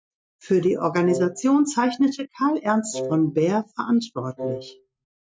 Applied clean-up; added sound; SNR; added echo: neural mask model RNNoise.